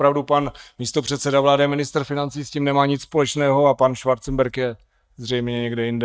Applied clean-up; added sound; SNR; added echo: neural mask model DeepFilterNet 3.